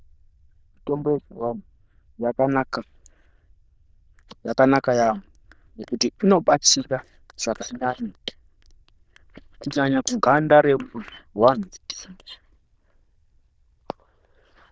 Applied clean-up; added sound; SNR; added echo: neural diffusion model UNIVERSE++.